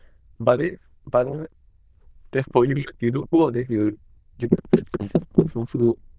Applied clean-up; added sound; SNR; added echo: neural diffusion model UNIVERSE++.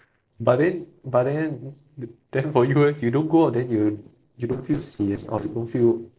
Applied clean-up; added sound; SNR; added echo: neural separator model SepFormer DNS4.